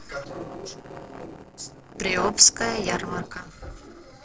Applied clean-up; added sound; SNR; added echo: neural separator model SepFormer DNS4.